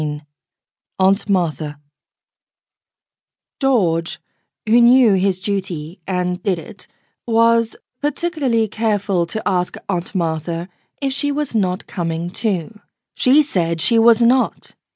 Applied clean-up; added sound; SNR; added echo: none; none; none; none.